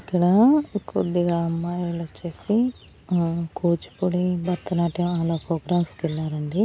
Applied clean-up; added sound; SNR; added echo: none; none; none; none.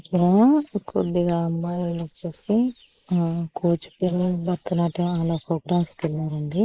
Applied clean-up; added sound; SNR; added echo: neural mask model Resemble Enhance denoiser.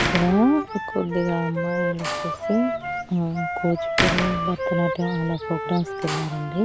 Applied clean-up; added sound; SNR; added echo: none; Wind instrument, woodwind instrument + Slam; 3 dB; none.